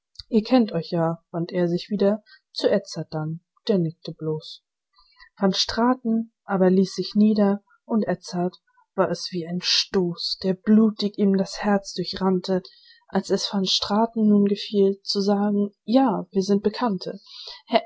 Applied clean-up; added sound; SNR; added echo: none; none; none; none.